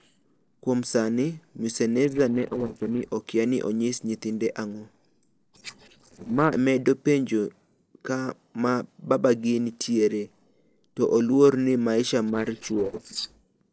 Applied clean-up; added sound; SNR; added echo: neural separator model SepFormer DNS4.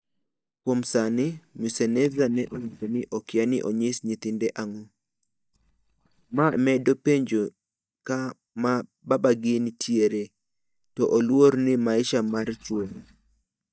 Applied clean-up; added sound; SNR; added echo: neural mask model DeepFilterNet 3.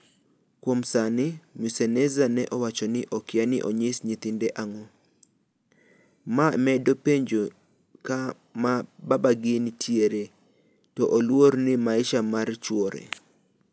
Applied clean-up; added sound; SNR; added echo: none; none; none; none.